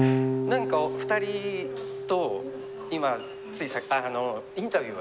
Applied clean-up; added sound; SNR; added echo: none; Electric guitar / Bass guitar; 1 dB; none.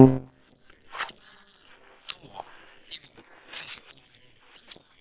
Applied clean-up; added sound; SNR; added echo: neural separator model SepFormer WHAM!.